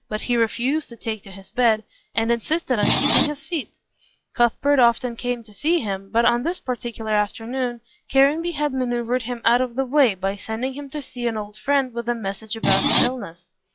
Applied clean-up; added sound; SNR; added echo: classical method log-MMSE.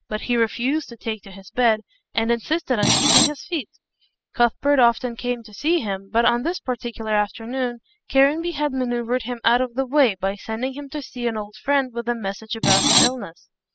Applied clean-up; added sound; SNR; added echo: classical method spectral subtraction.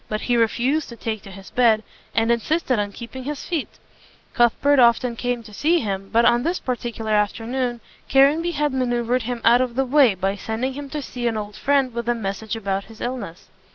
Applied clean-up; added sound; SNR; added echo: none; none; none; none.